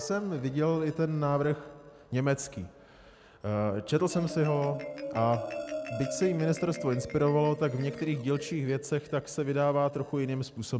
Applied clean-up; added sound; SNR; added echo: none; Marimba, xylophone; 13 dB; none.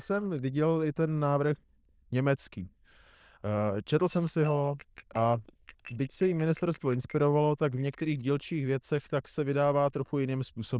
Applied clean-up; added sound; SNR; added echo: neural diffusion model UNIVERSE++.